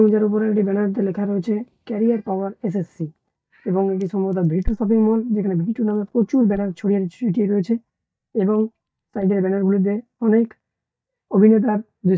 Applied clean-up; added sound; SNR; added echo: neural mask model DeepFilterNet 3.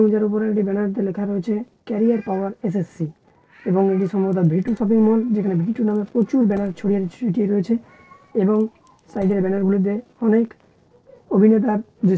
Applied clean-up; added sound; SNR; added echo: neural separator model SepFormer DNS4.